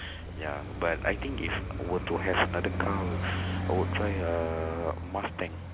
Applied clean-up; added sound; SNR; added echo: none; Traffic noise, roadway noise; 2 dB; none.